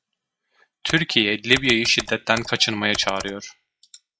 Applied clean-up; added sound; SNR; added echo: classical method log-MMSE.